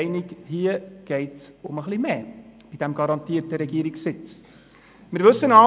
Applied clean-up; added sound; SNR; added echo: none; none; none; none.